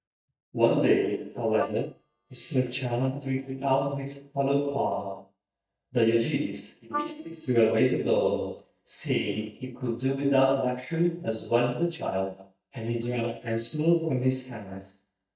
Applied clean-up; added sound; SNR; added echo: neural mask model DeepFilterNet 3.